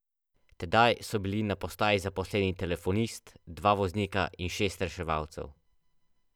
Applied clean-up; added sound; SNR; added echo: none; none; none; none.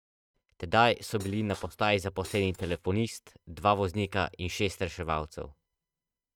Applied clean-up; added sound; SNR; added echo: neural mask model RNNoise.